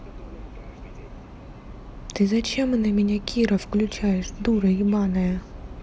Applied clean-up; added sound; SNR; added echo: none; none; none; none.